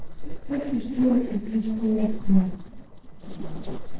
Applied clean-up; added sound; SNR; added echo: neural separator model SepFormer DNS4.